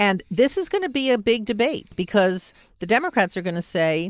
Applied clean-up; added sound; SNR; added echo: neural mask model Resemble Enhance denoiser.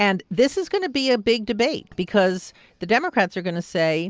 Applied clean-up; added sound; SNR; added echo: none; none; none; none.